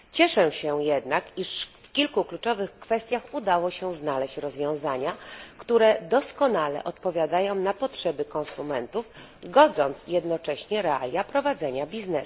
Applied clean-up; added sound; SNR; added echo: none; none; none; none.